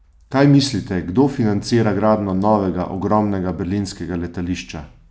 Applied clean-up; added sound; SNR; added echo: none; none; none; none.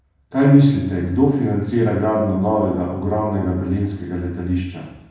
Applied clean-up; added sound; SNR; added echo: none; none; none; reverberation time 0.9 s.